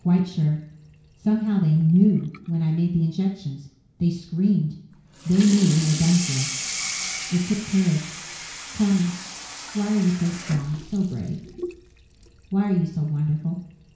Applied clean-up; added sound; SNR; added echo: none; Sink (filling or washing) / Water tap, faucet; 13 dB; reverberation time 0.6 s.